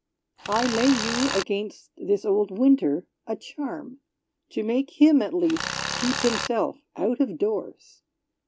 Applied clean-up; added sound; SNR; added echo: none; Tools; 4 dB; none.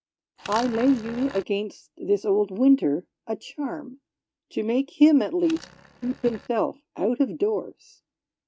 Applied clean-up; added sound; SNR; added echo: neural mask model RNNoise.